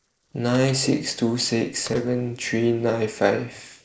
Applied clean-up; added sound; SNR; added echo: neural separator model SepFormer DNS4.